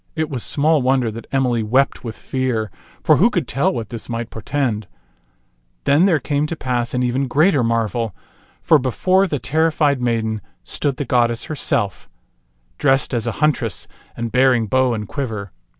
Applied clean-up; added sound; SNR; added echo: none; none; none; none.